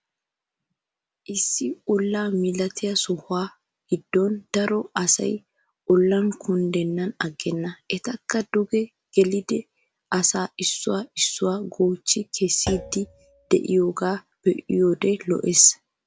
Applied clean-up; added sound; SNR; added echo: none; Thump, thud; 15 dB; none.